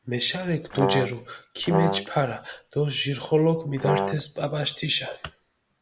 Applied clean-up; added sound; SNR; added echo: none; Brass instrument; 0 dB; none.